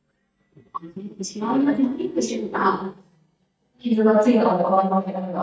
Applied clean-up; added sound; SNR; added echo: neural mask model DeepFilterNet 3.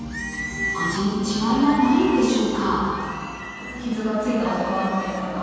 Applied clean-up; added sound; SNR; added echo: none; Livestock, farm animals, working animals; 13 dB; reverberation time 2.1 s.